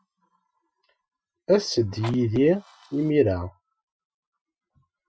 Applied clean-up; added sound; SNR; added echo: classical method Wiener filter.